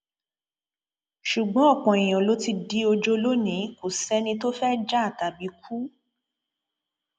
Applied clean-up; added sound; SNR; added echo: none; none; none; none.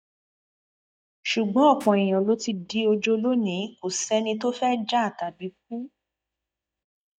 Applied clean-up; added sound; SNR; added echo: neural mask model DeepFilterNet 3.